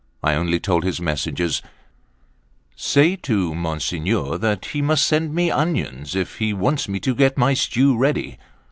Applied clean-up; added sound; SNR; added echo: none; none; none; none.